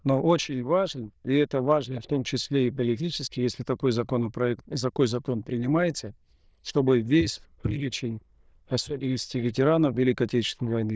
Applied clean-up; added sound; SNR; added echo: neural diffusion model UNIVERSE++.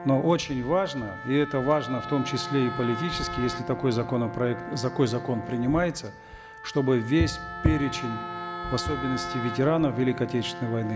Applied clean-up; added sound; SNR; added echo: none; Wind instrument, woodwind instrument + Brass instrument; 10 dB; none.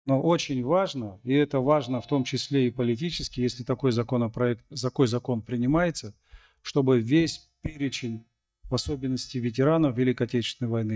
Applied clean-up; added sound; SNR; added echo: neural mask model DeepFilterNet 3.